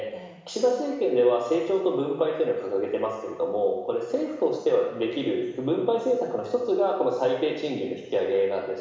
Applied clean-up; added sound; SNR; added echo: none; none; none; reverberation time 1.0 s.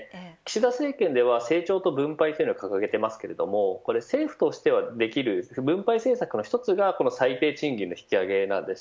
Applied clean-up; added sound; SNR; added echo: none; none; none; none.